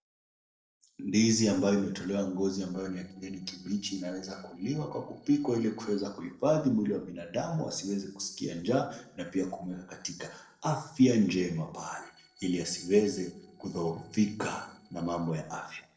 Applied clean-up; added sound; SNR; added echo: neural separator model SepFormer DNS4.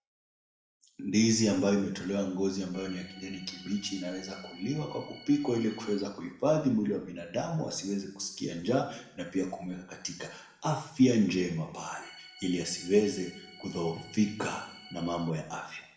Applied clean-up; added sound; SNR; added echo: none; Organ; 19 dB; reverberation time 0.7 s.